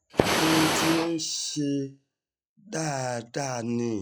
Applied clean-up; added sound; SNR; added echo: classical method log-MMSE.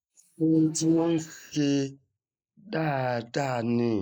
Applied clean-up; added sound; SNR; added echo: neural mask model Resemble Enhance denoiser.